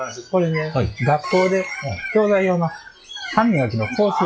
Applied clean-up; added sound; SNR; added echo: classical method log-MMSE.